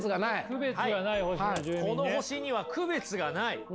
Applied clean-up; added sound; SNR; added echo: none; Coin (dropping); 18 dB; none.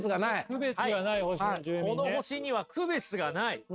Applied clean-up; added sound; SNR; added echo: neural mask model RNNoise.